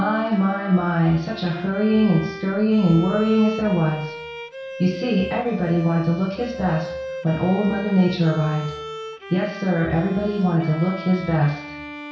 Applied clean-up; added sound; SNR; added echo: none; Bowed string instrument; 12 dB; reverberation time 0.6 s.